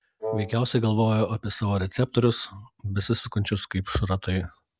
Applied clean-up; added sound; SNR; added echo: none; Wind instrument, woodwind instrument; 8 dB; none.